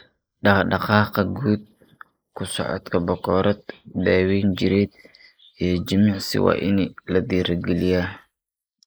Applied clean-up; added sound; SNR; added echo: neural mask model Resemble Enhance denoiser.